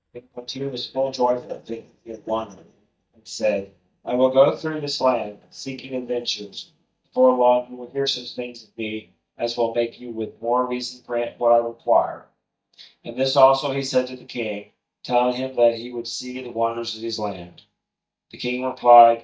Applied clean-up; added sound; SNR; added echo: neural mask model DeepFilterNet 3.